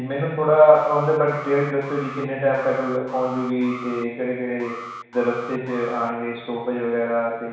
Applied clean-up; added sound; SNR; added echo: none; Alarm; 15 dB; reverberation time 1.1 s.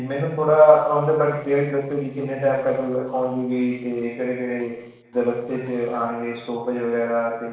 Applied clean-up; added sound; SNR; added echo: neural separator model SepFormer DNS4.